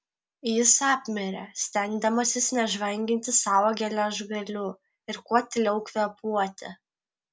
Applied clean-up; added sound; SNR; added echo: none; none; none; none.